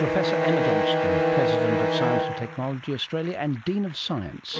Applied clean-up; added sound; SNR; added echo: none; Bowed string instrument; -3 dB; none.